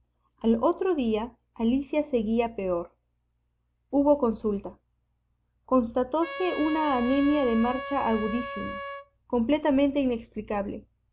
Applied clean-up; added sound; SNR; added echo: none; Trumpet; 9 dB; none.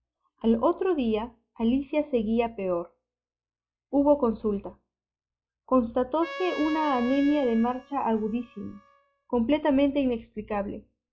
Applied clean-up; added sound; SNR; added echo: classical method log-MMSE.